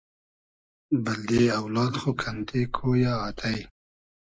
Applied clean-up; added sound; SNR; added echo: neural mask model Resemble Enhance denoiser.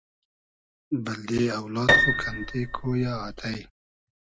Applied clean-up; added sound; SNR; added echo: none; Piano; -5 dB; none.